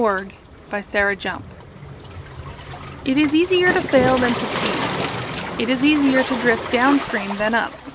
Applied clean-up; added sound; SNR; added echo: none; Waves, surf; 7 dB; none.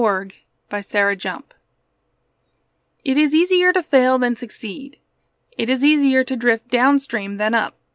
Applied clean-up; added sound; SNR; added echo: none; none; none; none.